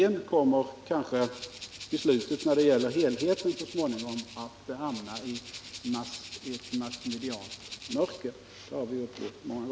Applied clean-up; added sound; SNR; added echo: none; Rattle (instrument); 14 dB; none.